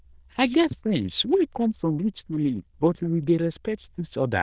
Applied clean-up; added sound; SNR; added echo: neural diffusion model UNIVERSE++.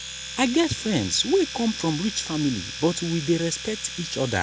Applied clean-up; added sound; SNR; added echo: none; Domestic sounds, home sounds; 10 dB; none.